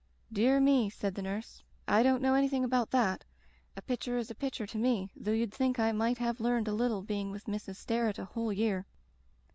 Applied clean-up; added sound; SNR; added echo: none; none; none; none.